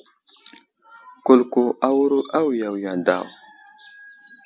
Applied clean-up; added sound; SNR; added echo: none; none; none; none.